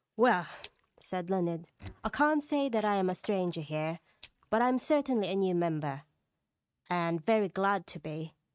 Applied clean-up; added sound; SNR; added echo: neural mask model RNNoise.